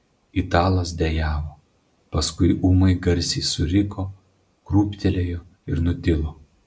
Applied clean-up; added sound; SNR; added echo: none; none; none; none.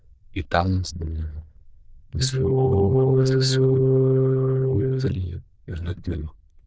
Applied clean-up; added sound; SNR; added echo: neural diffusion model UNIVERSE++.